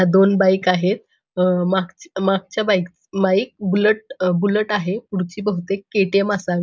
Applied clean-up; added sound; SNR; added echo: none; none; none; none.